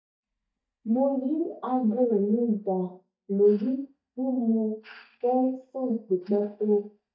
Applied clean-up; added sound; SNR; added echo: neural mask model DeepFilterNet 3.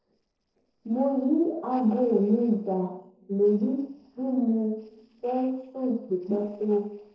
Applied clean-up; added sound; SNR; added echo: neural separator model SepFormer DNS4.